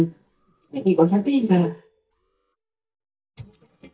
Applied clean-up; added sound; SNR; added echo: neural mask model DeepFilterNet 3.